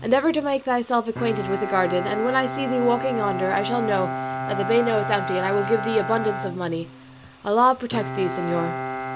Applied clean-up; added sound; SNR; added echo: none; Bowed string instrument; 6 dB; none.